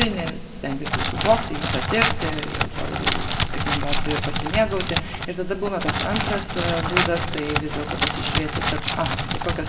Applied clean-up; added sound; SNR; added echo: none; Crackle; 0 dB; reverberation time 1.5 s.